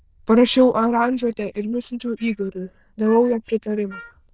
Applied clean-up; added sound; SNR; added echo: neural diffusion model UNIVERSE++.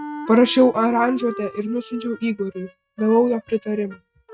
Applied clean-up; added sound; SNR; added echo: neural mask model RNNoise.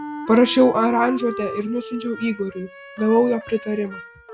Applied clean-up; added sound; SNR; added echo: none; Wind instrument, woodwind instrument; 13 dB; none.